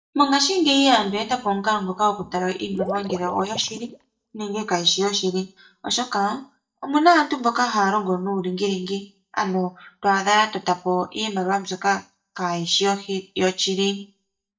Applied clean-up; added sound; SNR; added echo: neural mask model DeepFilterNet 3.